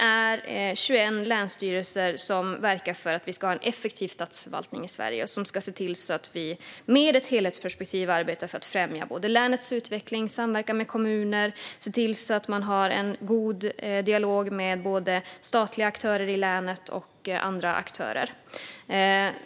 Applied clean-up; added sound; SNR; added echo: none; none; none; none.